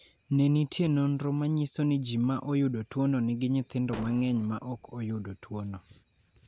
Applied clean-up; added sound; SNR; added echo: none; Gunshot, gunfire; 17 dB; none.